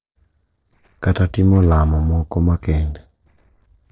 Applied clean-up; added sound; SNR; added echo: neural separator model SepFormer DNS4.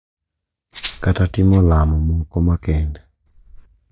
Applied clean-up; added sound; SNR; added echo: neural mask model DeepFilterNet 3.